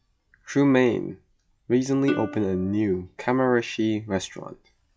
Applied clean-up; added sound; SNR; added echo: classical method log-MMSE.